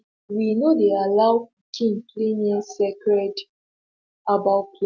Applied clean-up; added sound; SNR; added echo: none; none; none; none.